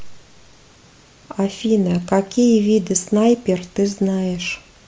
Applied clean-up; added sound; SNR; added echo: none; none; none; none.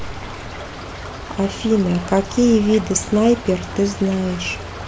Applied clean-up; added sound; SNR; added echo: none; Stream / Trickle, dribble; 11 dB; none.